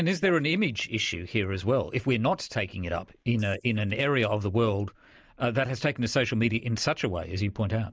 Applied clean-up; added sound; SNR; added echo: neural mask model Resemble Enhance denoiser.